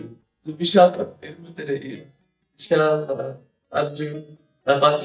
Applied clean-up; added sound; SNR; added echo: neural mask model DeepFilterNet 3.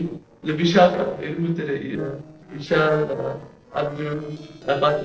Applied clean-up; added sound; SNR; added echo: neural separator model SepFormer DNS4.